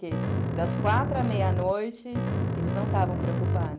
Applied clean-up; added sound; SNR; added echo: none; Bass guitar; -4 dB; none.